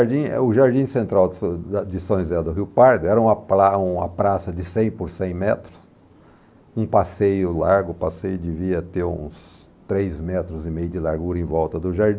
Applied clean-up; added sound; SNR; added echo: none; none; none; none.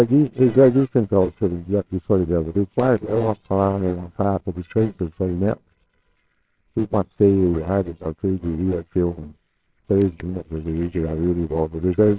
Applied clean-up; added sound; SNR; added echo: neural separator model SepFormer WHAMR!.